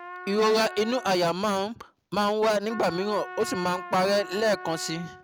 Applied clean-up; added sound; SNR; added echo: none; Trumpet; 14 dB; none.